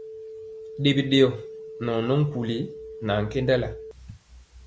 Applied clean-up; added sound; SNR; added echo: none; Telephone; 14 dB; none.